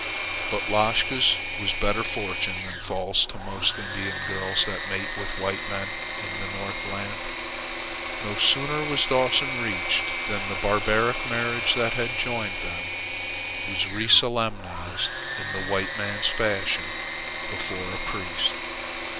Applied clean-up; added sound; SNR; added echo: none; Engine / Mechanisms; 3 dB; none.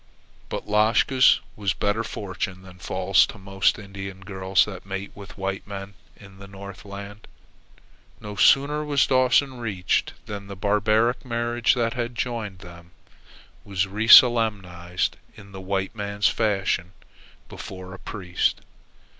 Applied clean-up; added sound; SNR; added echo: none; none; none; none.